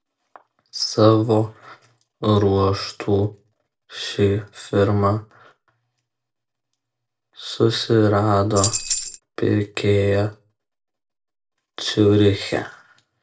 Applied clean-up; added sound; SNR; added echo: none; Tambourine; 2 dB; reverberation time 0.2 s.